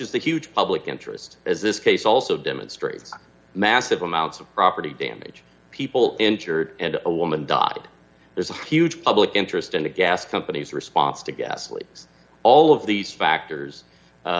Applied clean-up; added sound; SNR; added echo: none; none; none; none.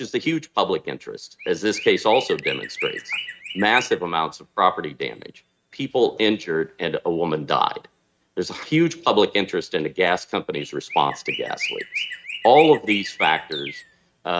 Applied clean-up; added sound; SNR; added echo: neural mask model RNNoise.